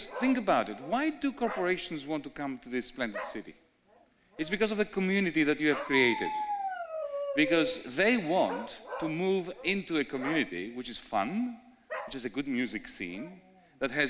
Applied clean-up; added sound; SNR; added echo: none; Bark; 10 dB; none.